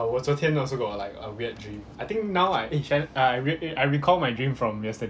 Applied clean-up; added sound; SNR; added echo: none; none; none; none.